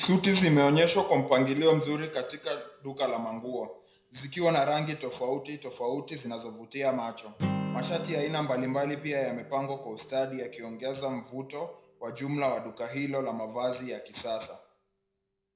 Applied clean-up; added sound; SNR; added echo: none; Acoustic guitar; 14 dB; reverberation time 0.4 s.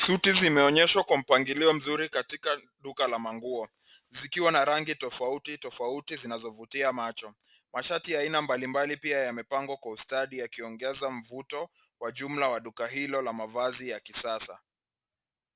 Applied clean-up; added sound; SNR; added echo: none; none; none; none.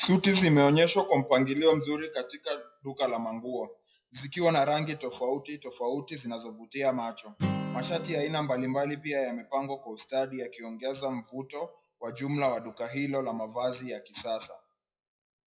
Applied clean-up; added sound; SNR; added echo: classical method WPE with log-MMSE.